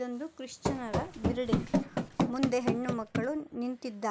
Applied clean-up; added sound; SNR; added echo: none; Run; -3 dB; none.